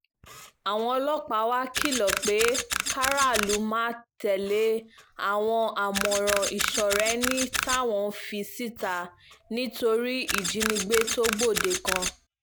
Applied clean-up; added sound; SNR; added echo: none; Camera; 4 dB; none.